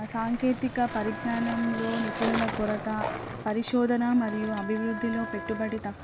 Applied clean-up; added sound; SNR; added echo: none; Wind instrument, woodwind instrument + Skateboard; 7 dB; none.